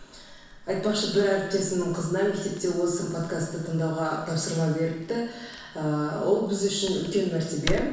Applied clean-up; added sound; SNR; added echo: none; Tearing / Wood; 13 dB; reverberation time 1.1 s.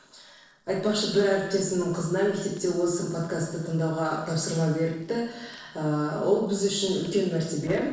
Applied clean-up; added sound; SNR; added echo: neural separator model SepFormer DNS4.